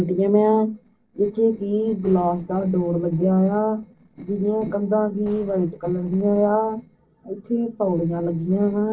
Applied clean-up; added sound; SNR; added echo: neural separator model SepFormer DNS4.